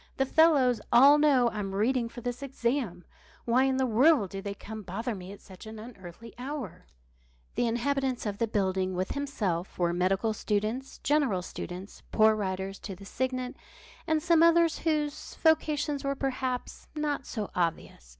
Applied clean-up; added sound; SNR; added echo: none; none; none; none.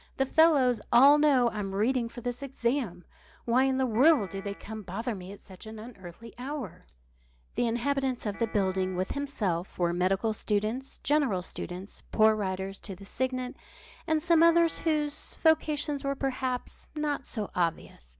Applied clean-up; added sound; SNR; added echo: none; Piano; 20 dB; none.